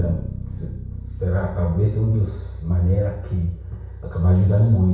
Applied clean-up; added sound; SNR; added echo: none; Bass guitar; 11 dB; reverberation time 0.6 s.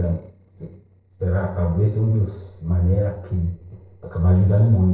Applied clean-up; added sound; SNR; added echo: neural separator model SepFormer DNS4.